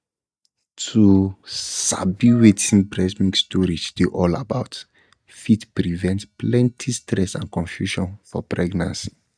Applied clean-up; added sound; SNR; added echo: neural mask model DeepFilterNet 3.